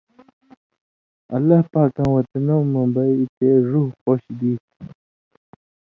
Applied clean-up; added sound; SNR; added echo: none; none; none; none.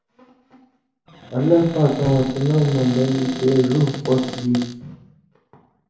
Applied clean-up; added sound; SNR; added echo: none; Cupboard open or close; 13 dB; reverberation time 0.7 s.